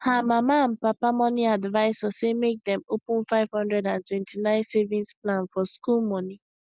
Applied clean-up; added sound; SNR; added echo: none; none; none; none.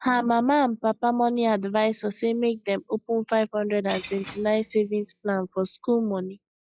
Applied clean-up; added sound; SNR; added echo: classical method log-MMSE.